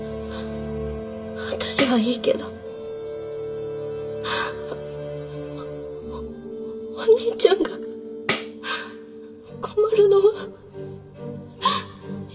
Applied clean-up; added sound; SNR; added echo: none; Tambourine; -1 dB; reverberation time 1.6 s.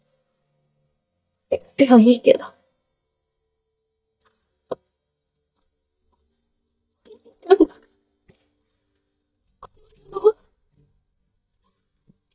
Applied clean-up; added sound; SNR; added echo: neural mask model DeepFilterNet 3.